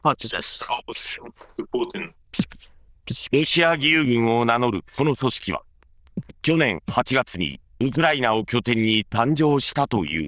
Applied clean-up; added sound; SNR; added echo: neural diffusion model UNIVERSE++.